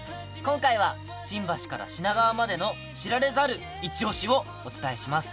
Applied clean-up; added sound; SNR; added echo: none; none; none; none.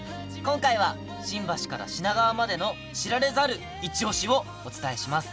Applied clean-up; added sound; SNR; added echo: none; Piano; 17 dB; none.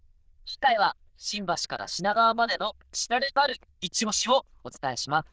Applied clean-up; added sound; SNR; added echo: neural diffusion model UNIVERSE++.